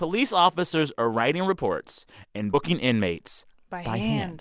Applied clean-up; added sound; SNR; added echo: none; none; none; none.